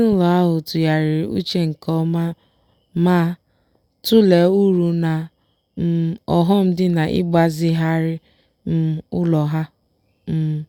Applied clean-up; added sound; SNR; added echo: none; none; none; none.